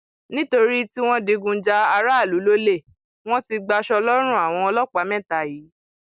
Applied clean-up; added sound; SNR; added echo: none; none; none; none.